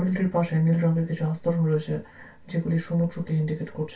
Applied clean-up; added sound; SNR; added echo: none; none; none; reverberation time 0.2 s.